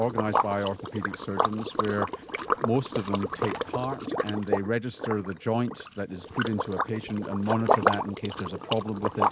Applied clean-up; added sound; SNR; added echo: none; Liquid; 0 dB; none.